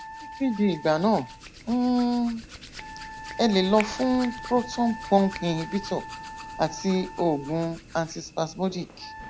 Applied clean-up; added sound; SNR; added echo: none; Hands + Wind instrument, woodwind instrument; 13 dB; none.